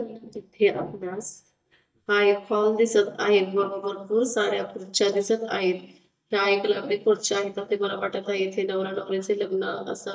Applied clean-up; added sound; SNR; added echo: neural mask model DeepFilterNet 3.